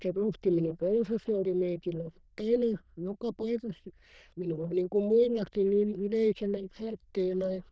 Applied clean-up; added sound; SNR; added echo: neural diffusion model UNIVERSE++.